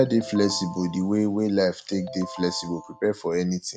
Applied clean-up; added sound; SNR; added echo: none; Ringtone; 17 dB; none.